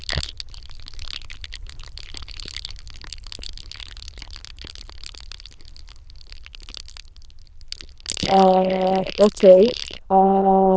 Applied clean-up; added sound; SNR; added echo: neural diffusion model UNIVERSE++.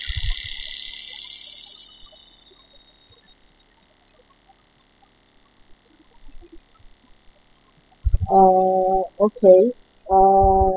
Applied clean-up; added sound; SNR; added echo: classical method spectral subtraction.